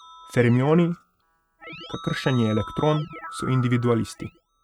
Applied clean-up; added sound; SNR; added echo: neural mask model RNNoise.